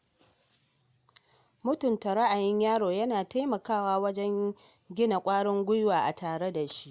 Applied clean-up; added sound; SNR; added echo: none; none; none; none.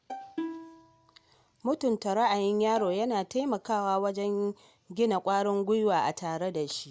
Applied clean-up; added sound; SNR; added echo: none; Bowed string instrument + Plucked string instrument; 13 dB; none.